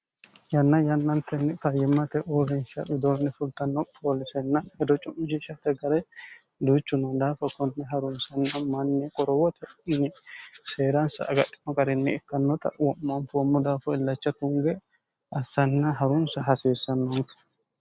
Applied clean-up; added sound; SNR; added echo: none; none; none; none.